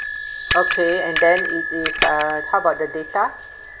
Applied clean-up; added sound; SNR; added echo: none; Bell; 3 dB; none.